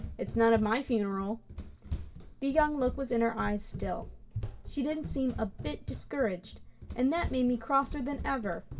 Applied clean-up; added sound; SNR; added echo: none; Run; 9 dB; reverberation time 0.2 s.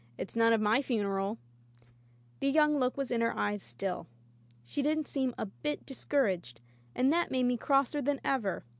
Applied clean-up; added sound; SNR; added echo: none; none; none; none.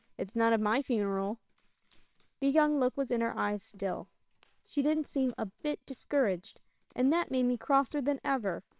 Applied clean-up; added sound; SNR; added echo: neural separator model SepFormer WHAMR!.